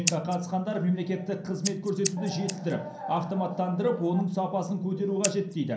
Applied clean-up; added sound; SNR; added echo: none; Scissors; 10 dB; reverberation time 0.6 s.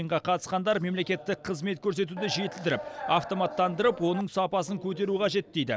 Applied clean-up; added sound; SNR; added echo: none; none; none; none.